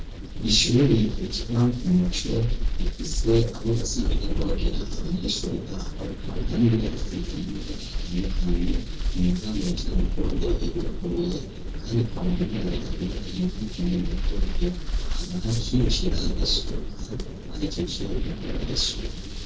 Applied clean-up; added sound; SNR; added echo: neural separator model SepFormer DNS4.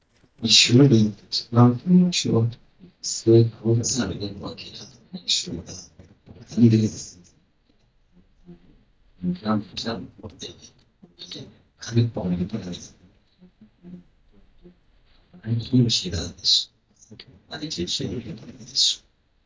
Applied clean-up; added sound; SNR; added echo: neural mask model DeepFilterNet 3.